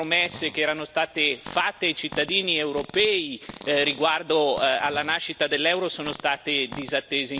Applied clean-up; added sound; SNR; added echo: none; Fart; 19 dB; none.